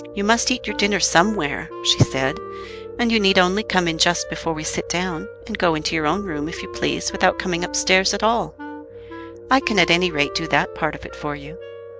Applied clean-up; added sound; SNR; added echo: none; Wind instrument, woodwind instrument + Piano; 13 dB; none.